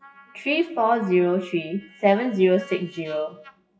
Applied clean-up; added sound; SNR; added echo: classical method WPE with log-MMSE.